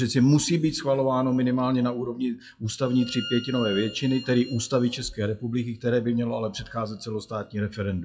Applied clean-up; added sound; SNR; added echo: classical method WPE with log-MMSE.